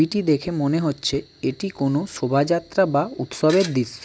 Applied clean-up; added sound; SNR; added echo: none; Tools; 13 dB; none.